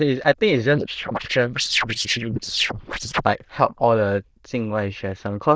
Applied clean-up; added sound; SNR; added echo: neural diffusion model UNIVERSE++.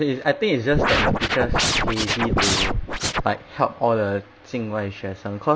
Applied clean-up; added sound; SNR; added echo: none; Scratching (performance technique); -3 dB; none.